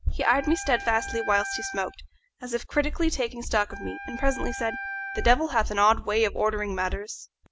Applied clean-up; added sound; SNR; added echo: none; Wind instrument, woodwind instrument; 11 dB; none.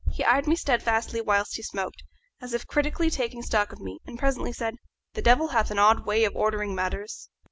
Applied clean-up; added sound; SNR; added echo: none; none; none; none.